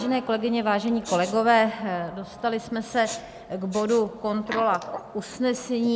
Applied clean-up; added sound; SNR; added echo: none; Respiratory sounds; 17 dB; none.